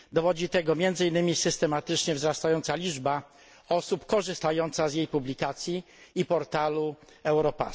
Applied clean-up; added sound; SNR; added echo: none; none; none; none.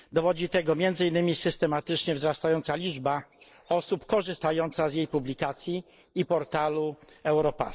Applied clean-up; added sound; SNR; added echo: neural mask model Resemble Enhance denoiser.